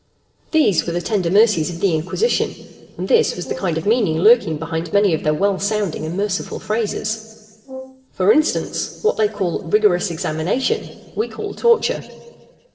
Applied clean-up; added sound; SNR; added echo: neural separator model SepFormer DNS4.